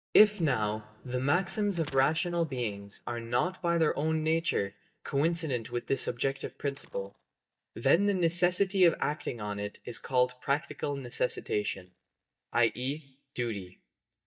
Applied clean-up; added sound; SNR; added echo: neural mask model DeepFilterNet 3.